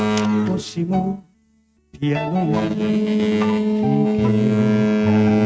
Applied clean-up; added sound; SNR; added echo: neural mask model RNNoise.